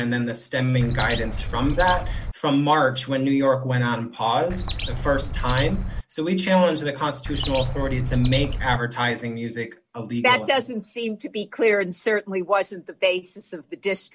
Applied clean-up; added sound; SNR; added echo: none; Bird; 3 dB; none.